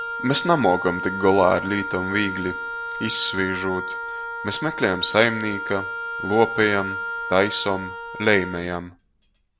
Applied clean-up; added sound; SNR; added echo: none; Wind instrument, woodwind instrument; 7 dB; none.